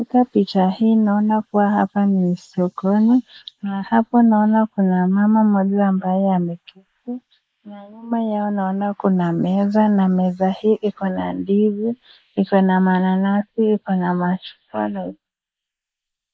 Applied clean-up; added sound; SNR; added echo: neural mask model Resemble Enhance denoiser.